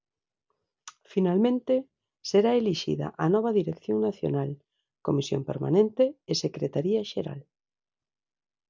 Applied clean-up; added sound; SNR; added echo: none; none; none; none.